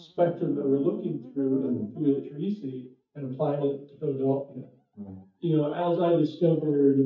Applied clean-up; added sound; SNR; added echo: neural mask model DeepFilterNet 3.